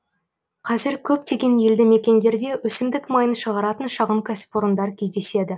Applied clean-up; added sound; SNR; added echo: none; none; none; none.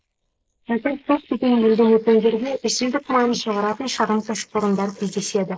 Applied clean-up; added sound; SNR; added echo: neural mask model Resemble Enhance denoiser.